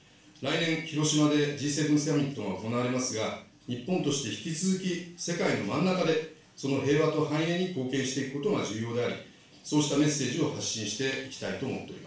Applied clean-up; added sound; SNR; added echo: none; none; none; reverberation time 0.4 s.